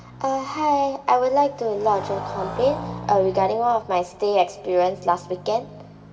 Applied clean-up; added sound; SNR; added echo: none; Motorcycle; 14 dB; reverberation time 1.5 s.